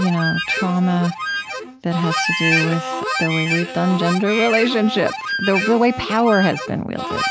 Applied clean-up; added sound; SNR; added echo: none; Harmonica; 4 dB; none.